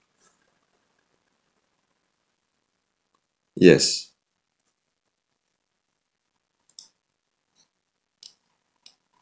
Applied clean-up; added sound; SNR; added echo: none; none; none; none.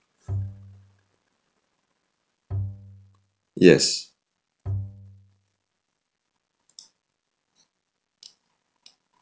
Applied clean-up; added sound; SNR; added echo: none; Bowed string instrument; 6 dB; none.